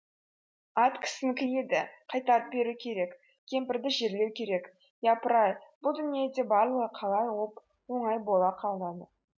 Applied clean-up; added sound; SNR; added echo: none; none; none; none.